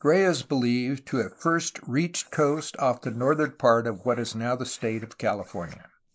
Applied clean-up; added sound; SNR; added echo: neural mask model Resemble Enhance denoiser.